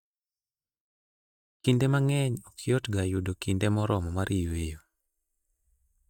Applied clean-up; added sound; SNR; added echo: neural mask model DeepFilterNet 3.